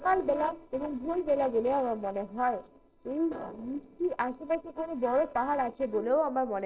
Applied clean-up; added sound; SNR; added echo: neural separator model SepFormer DNS4.